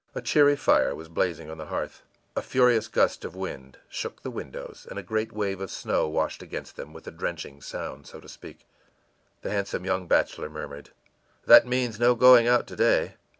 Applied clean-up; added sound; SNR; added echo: none; none; none; none.